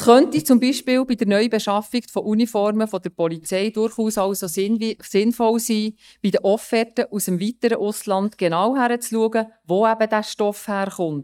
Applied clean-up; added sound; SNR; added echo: neural mask model DeepFilterNet 3.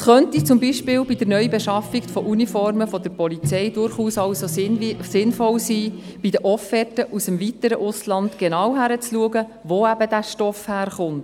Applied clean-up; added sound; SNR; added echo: none; Microwave oven; 11 dB; none.